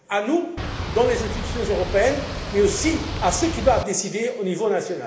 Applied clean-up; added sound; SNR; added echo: none; Boat, Water vehicle; 6 dB; reverberation time 1.0 s.